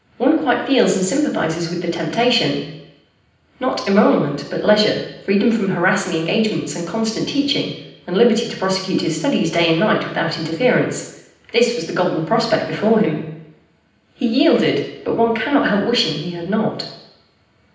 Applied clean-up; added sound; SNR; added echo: none; none; none; reverberation time 0.9 s.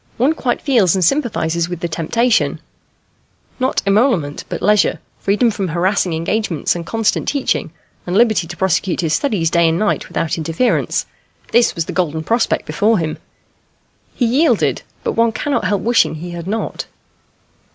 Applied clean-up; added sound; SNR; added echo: none; none; none; none.